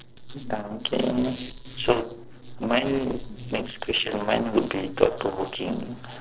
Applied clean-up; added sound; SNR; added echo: neural separator model SepFormer DNS4.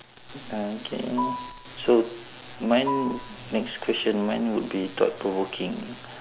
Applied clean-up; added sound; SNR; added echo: none; Marimba, xylophone; 9 dB; none.